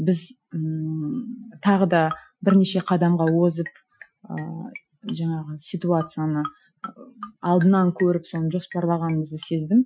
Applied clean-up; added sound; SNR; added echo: classical method Wiener filter.